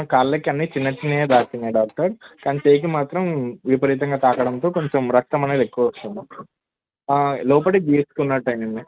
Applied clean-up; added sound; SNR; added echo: neural mask model RNNoise.